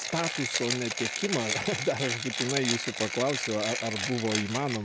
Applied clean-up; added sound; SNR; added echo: none; Mechanisms; 2 dB; none.